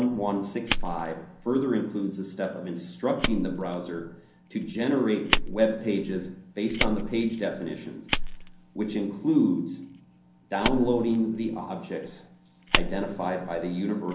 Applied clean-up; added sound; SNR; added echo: none; Fire; 5 dB; reverberation time 0.6 s.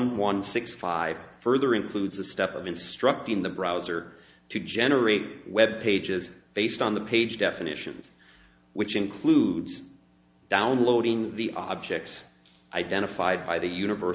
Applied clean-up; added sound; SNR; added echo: none; none; none; none.